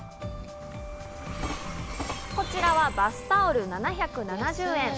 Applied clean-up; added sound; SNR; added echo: none; Train; 11 dB; none.